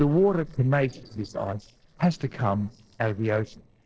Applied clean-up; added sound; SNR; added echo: neural separator model SepFormer DNS4.